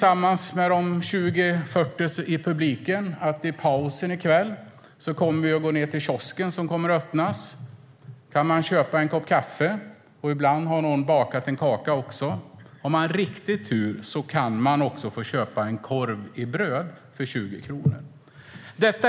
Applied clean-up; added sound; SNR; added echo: none; none; none; none.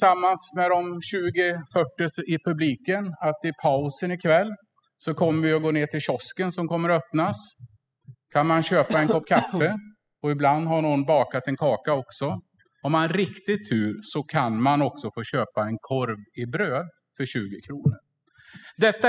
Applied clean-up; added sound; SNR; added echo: classical method spectral subtraction.